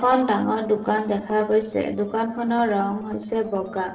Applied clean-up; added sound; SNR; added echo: neural separator model SepFormer DNS4.